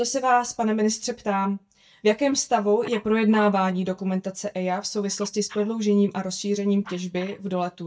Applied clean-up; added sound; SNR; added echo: neural mask model DeepFilterNet 3.